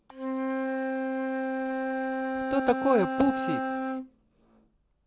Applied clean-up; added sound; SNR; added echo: none; Wind instrument, woodwind instrument; -1 dB; none.